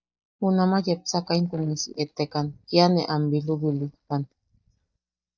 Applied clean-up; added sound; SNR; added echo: neural mask model DeepFilterNet 3.